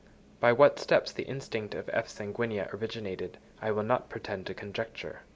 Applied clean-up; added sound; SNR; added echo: none; none; none; none.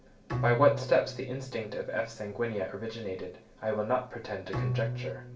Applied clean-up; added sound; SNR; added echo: none; Bowed string instrument; 6 dB; reverberation time 0.3 s.